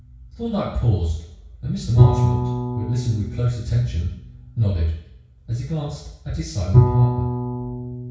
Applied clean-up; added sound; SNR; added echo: none; Bowed string instrument; -1 dB; reverberation time 0.6 s.